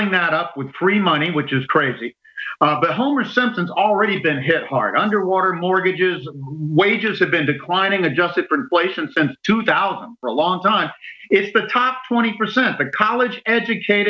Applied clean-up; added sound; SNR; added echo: none; none; none; none.